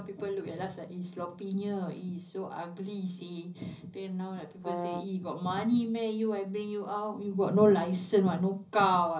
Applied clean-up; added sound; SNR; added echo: none; Brass instrument; 7 dB; reverberation time 0.5 s.